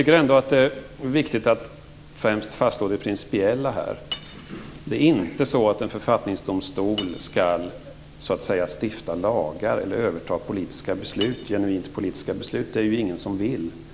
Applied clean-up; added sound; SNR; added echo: none; Cutlery, silverware; 16 dB; none.